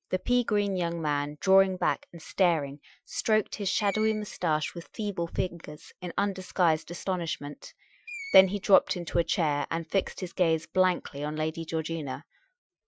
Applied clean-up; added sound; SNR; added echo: classical method Wiener filter.